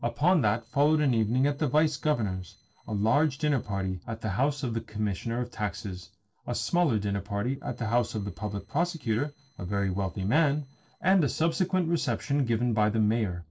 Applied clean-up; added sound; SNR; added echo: neural separator model SepFormer DNS4.